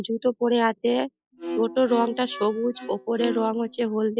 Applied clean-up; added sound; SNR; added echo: classical method log-MMSE.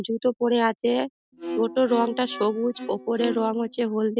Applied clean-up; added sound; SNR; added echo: neural mask model RNNoise.